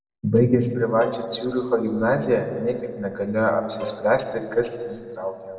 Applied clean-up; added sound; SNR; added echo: neural separator model SepFormer DNS4.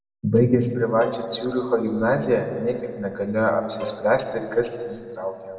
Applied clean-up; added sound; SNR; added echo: none; Bowed string instrument; 16 dB; reverberation time 2.0 s.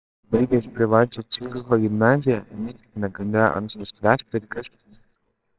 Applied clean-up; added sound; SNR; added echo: neural separator model SepFormer WHAMR!.